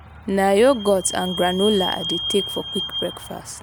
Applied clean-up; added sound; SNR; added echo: none; Squeak / Vehicle; 9 dB; none.